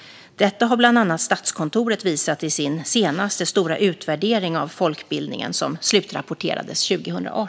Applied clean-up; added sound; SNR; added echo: none; none; none; none.